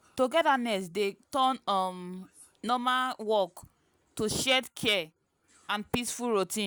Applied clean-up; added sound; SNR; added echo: none; none; none; none.